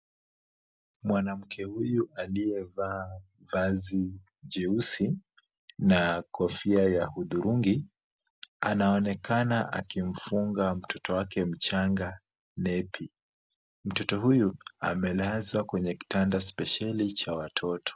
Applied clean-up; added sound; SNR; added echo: none; none; none; none.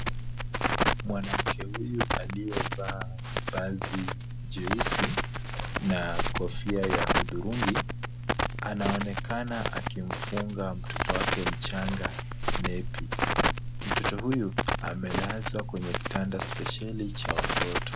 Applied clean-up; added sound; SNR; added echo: none; Crackle; -4 dB; none.